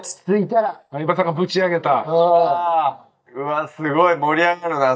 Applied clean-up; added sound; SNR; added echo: neural mask model DeepFilterNet 3.